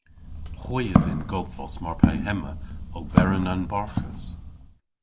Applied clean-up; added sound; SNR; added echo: none; Walk, footsteps; -5 dB; none.